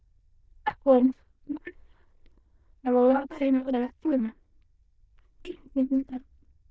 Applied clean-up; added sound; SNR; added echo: neural diffusion model UNIVERSE++.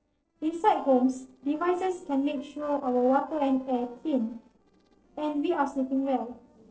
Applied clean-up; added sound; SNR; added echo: neural separator model SepFormer DNS4.